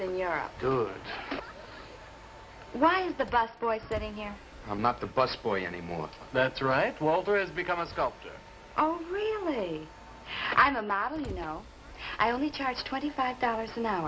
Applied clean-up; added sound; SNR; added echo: none; Mechanisms; 18 dB; none.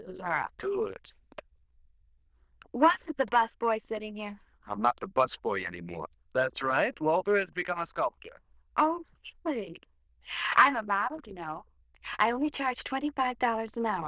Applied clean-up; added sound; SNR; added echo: neural diffusion model UNIVERSE++.